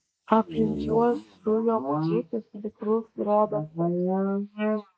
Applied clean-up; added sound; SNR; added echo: neural mask model Resemble Enhance denoiser.